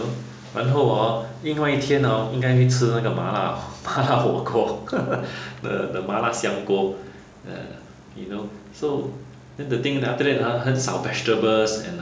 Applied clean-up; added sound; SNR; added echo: none; none; none; none.